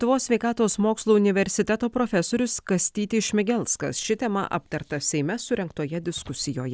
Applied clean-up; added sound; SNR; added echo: none; none; none; none.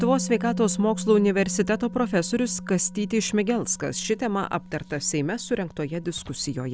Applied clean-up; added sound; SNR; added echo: none; Musical instrument; 11 dB; none.